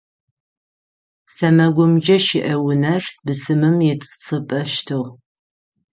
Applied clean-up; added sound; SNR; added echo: none; none; none; none.